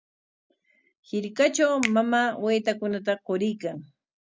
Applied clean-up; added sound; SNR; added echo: none; Finger snapping; 14 dB; none.